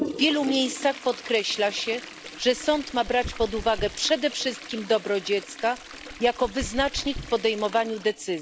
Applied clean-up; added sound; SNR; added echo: none; Toilet flush + Dog; 11 dB; none.